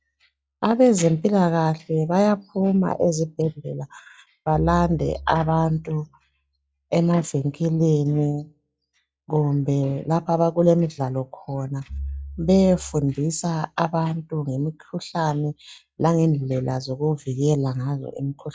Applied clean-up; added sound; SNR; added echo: classical method log-MMSE.